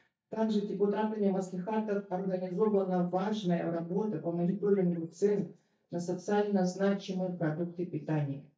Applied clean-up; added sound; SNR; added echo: neural mask model DeepFilterNet 3.